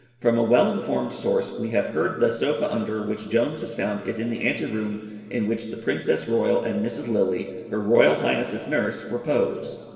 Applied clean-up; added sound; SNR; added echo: none; none; none; reverberation time 2.1 s.